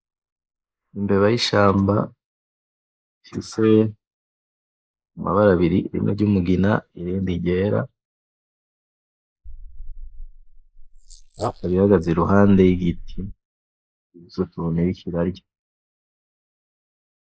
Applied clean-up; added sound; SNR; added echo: neural mask model Resemble Enhance denoiser.